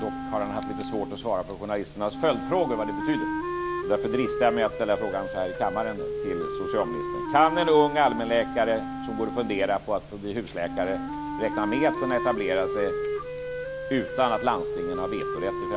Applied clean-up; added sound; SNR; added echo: none; Wind instrument, woodwind instrument; 4 dB; none.